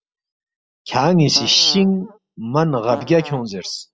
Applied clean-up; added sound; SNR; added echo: classical method spectral subtraction.